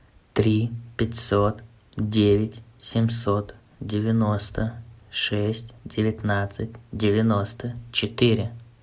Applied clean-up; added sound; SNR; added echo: none; none; none; none.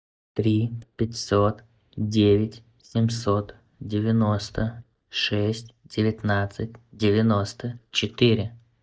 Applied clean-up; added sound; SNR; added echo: neural mask model DeepFilterNet 3.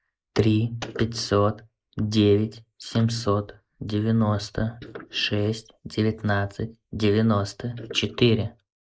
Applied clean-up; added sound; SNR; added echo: neural mask model Resemble Enhance denoiser.